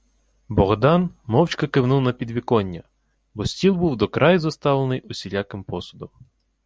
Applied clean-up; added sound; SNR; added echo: none; none; none; none.